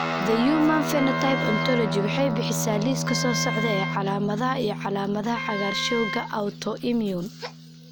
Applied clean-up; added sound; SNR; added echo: none; Wind instrument, woodwind instrument + Guitar; 3 dB; none.